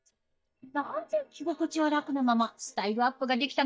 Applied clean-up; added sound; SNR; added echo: neural mask model DeepFilterNet 3.